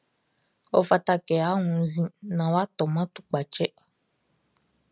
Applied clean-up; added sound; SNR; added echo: none; none; none; none.